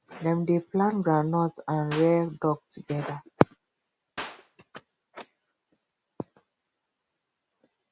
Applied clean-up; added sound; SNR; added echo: none; Clapping; 11 dB; none.